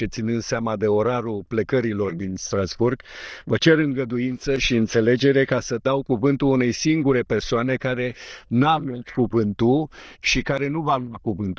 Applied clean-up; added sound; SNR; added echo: neural diffusion model UNIVERSE++.